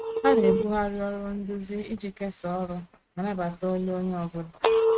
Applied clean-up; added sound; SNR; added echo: neural mask model RNNoise.